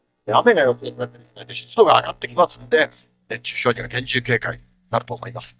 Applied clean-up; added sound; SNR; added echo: neural mask model DeepFilterNet 3.